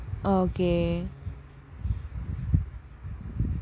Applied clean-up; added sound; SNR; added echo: none; Bowed string instrument; 17 dB; none.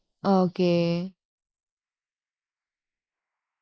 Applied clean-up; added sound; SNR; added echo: neural mask model Resemble Enhance denoiser.